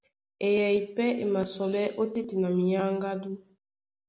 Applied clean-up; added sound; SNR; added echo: none; none; none; none.